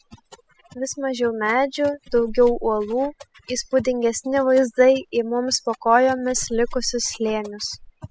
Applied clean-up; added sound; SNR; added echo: classical method spectral subtraction.